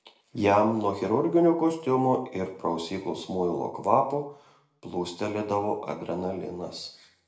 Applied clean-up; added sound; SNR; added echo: none; none; none; reverberation time 0.5 s.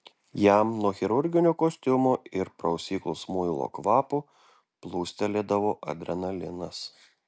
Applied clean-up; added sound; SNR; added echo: none; none; none; none.